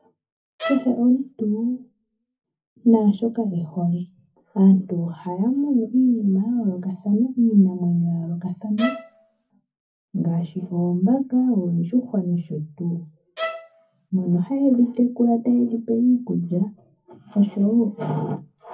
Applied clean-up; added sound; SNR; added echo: none; Bowed string instrument; 11 dB; reverberation time 0.3 s.